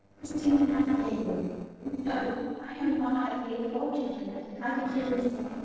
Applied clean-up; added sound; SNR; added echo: neural separator model SepFormer DNS4.